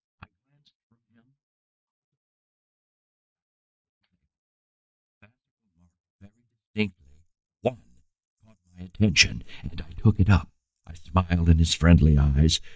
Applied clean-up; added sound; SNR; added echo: neural mask model DeepFilterNet 3.